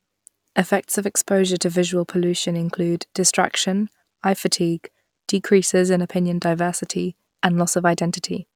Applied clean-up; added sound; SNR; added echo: none; none; none; none.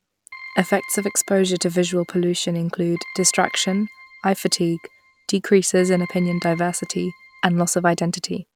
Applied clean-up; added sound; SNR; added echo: none; Keyboard (musical); 19 dB; none.